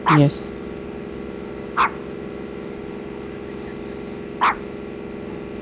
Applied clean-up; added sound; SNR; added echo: none; Dog; 2 dB; none.